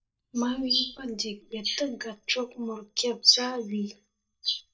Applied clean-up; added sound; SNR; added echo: neural mask model DeepFilterNet 3.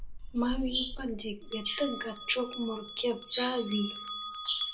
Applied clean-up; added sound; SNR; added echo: none; Bell; 8 dB; reverberation time 0.2 s.